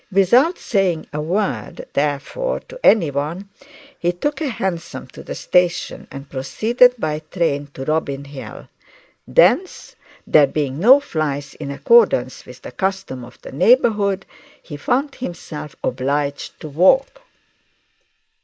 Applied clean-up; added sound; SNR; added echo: neural mask model Resemble Enhance denoiser.